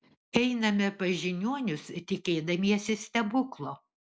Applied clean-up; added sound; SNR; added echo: none; none; none; none.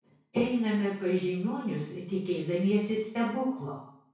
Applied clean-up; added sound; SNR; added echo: none; none; none; reverberation time 0.6 s.